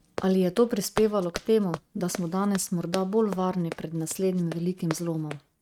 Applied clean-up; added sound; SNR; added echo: neural mask model RNNoise.